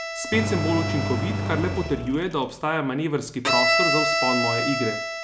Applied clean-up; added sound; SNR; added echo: none; Bowed string instrument + Engine; -1 dB; none.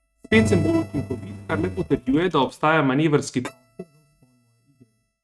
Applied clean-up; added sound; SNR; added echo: neural mask model RNNoise.